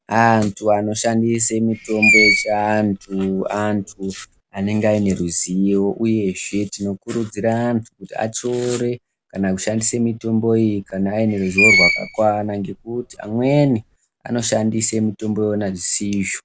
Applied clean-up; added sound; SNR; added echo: none; Screech; 2 dB; none.